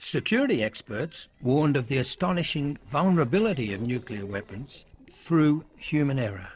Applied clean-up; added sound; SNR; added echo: neural separator model SepFormer DNS4.